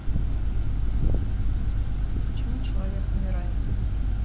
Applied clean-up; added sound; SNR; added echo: none; none; none; none.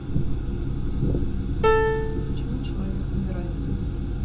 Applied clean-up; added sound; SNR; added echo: none; Piano; 1 dB; reverberation time 0.2 s.